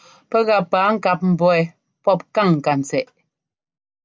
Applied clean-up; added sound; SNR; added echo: none; none; none; none.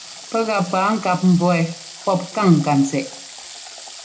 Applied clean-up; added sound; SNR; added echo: none; Water tap, faucet / Water; 17 dB; reverberation time 0.4 s.